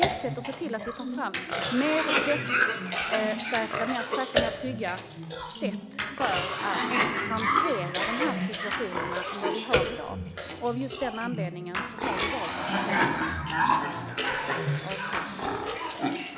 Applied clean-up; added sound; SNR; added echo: none; Cough; -5 dB; none.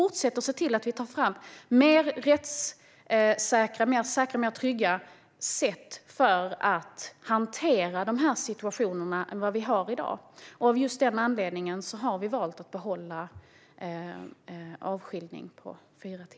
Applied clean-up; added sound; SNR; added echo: none; none; none; none.